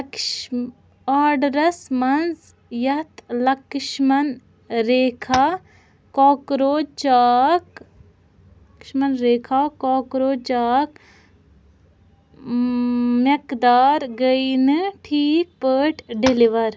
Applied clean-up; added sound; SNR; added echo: none; Tap; 11 dB; none.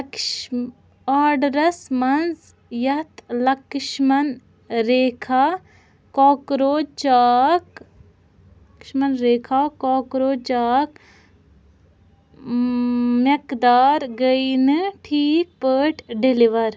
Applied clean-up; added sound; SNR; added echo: none; none; none; none.